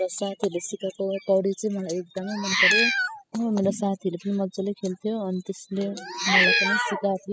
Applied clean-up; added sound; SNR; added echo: classical method spectral subtraction.